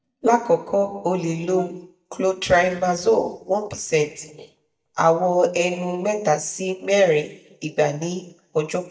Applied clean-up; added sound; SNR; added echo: neural mask model DeepFilterNet 3.